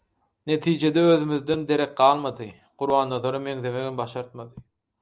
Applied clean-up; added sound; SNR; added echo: none; none; none; none.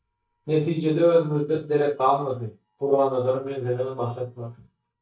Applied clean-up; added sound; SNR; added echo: neural mask model DeepFilterNet 3.